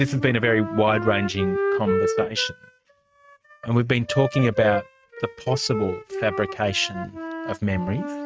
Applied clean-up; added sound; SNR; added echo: neural mask model RNNoise.